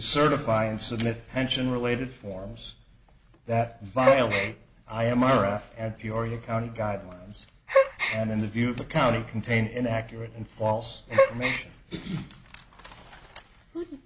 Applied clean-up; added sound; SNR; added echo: none; Gasp; 1 dB; none.